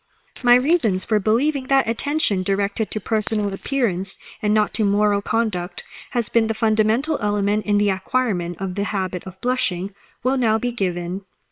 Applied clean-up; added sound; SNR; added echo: neural separator model SepFormer WHAM!.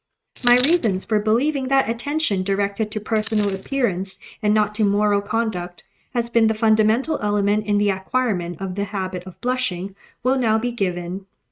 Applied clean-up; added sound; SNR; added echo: neural mask model RNNoise.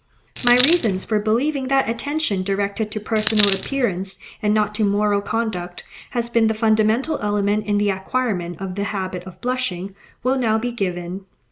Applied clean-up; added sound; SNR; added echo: none; Coin (dropping); 5 dB; none.